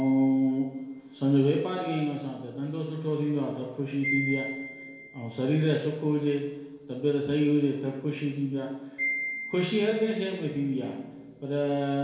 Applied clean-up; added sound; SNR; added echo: none; Wind chime; 13 dB; reverberation time 0.7 s.